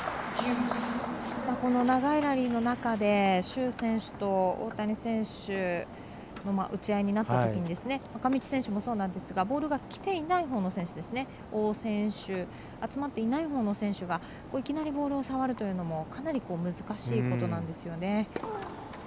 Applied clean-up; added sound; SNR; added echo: none; none; none; none.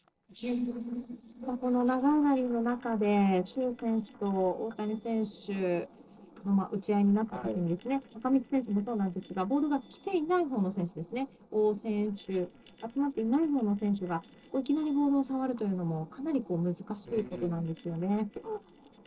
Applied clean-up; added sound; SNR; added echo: neural separator model SepFormer DNS4.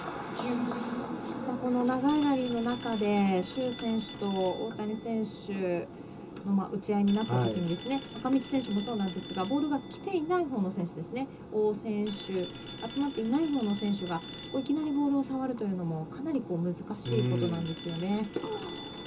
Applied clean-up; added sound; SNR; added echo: none; Telephone; 18 dB; reverberation time 0.2 s.